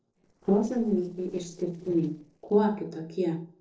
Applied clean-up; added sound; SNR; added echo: neural separator model SepFormer DNS4.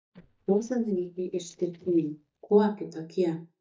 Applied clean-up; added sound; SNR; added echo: neural mask model DeepFilterNet 3.